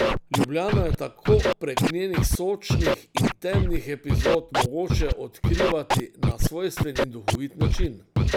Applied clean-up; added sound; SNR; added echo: none; Scratching (performance technique); -5 dB; none.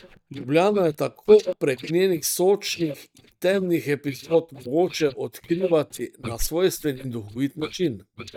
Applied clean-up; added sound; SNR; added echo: neural mask model DeepFilterNet 3.